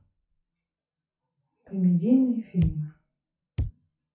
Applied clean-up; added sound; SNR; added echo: classical method WPE with log-MMSE.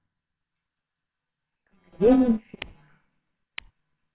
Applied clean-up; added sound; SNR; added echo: neural separator model SepFormer WHAMR!.